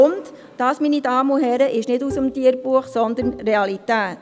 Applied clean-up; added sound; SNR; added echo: none; Bowed string instrument; 16 dB; none.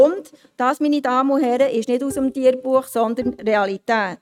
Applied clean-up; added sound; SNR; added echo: neural mask model RNNoise.